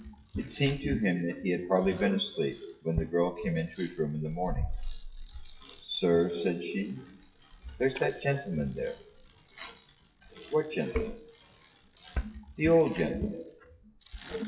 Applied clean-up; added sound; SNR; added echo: classical method WPE with log-MMSE.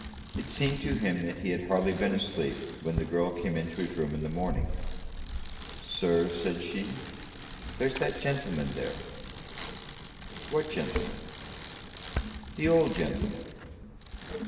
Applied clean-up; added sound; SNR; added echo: none; Bicycle; 6 dB; reverberation time 2.1 s.